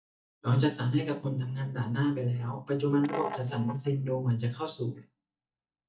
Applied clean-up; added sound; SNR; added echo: neural mask model DeepFilterNet 3.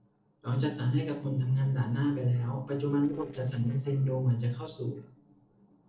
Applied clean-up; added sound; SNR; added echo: neural separator model SepFormer DNS4.